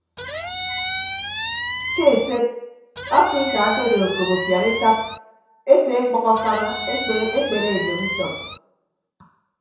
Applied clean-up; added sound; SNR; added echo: none; Squeak; 3 dB; reverberation time 0.7 s.